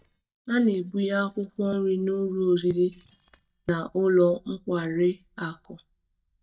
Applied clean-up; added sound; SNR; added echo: neural mask model DeepFilterNet 3.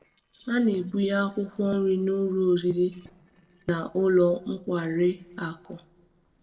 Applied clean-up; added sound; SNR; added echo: neural separator model SepFormer DNS4.